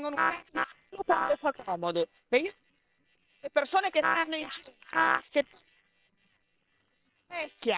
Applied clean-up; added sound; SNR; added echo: neural separator model SepFormer WHAM!.